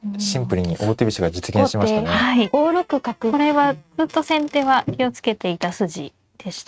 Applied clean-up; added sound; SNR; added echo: neural mask model RNNoise.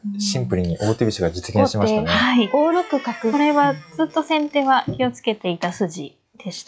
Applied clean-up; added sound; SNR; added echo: classical method log-MMSE.